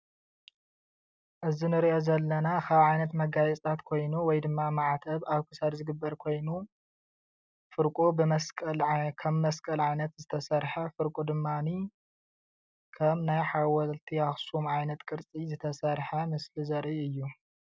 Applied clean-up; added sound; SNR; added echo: none; none; none; none.